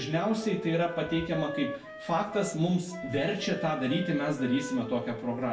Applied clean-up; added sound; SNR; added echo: none; Wind instrument, woodwind instrument; 11 dB; reverberation time 0.2 s.